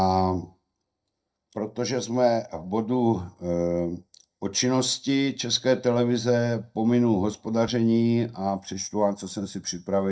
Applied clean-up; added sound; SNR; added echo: neural mask model DeepFilterNet 3.